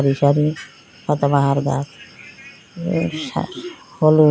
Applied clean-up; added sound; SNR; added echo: none; none; none; none.